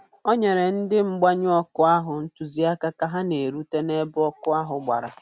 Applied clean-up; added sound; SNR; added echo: none; none; none; none.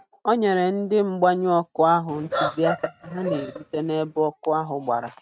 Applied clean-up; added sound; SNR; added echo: neural mask model RNNoise.